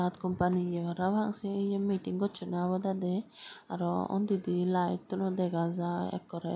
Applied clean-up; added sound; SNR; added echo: none; none; none; none.